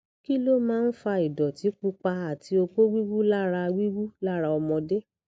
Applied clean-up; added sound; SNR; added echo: none; none; none; none.